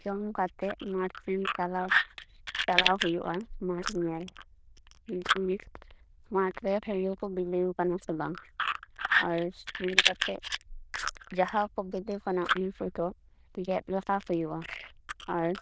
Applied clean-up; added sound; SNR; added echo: neural diffusion model UNIVERSE++.